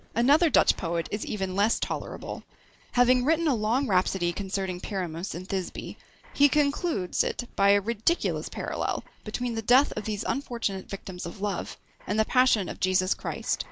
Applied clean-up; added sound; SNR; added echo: none; none; none; none.